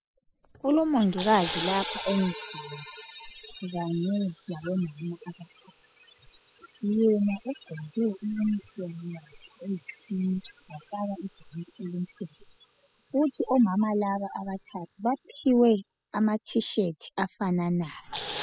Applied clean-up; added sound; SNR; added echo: classical method spectral subtraction.